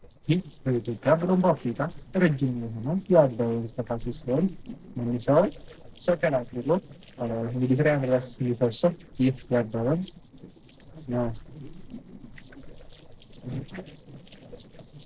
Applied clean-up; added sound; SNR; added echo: neural separator model SepFormer DNS4.